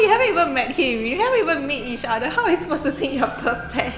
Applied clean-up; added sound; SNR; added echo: none; none; none; none.